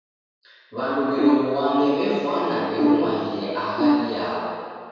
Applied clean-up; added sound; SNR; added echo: none; Brass instrument; 0 dB; reverberation time 1.9 s.